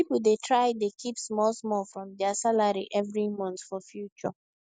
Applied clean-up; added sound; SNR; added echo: none; none; none; none.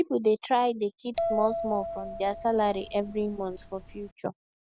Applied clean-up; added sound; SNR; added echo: none; Bell; 6 dB; none.